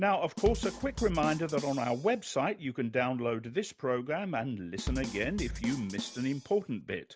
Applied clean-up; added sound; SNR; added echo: none; Drum kit; 8 dB; none.